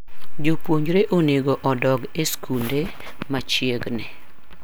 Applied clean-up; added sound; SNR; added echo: none; none; none; none.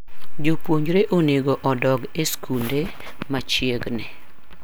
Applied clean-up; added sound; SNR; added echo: none; Run; 19 dB; none.